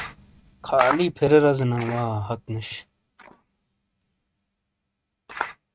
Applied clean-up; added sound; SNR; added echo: neural mask model RNNoise.